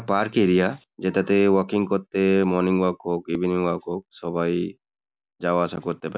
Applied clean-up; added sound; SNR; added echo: none; none; none; none.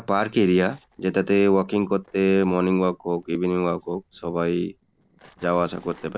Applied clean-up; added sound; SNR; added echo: neural separator model SepFormer DNS4.